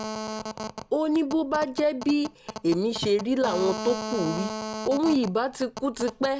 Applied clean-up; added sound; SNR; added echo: none; Telephone; 9 dB; none.